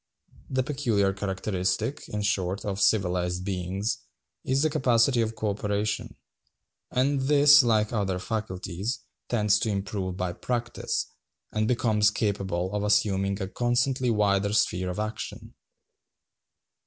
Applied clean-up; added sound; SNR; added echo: none; none; none; none.